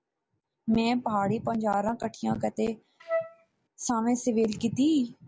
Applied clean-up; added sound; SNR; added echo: none; Wind instrument, woodwind instrument; 5 dB; none.